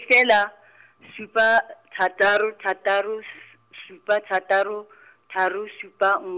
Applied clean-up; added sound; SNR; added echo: none; none; none; none.